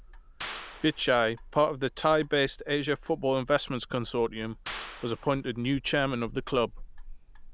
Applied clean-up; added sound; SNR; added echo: none; Clapping + Clock; 15 dB; none.